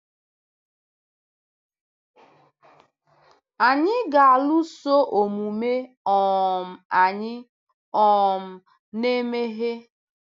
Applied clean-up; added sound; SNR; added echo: none; none; none; none.